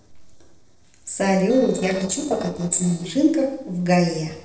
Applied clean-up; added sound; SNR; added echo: neural separator model SepFormer DNS4.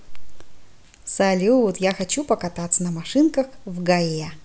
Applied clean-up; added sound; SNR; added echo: none; none; none; none.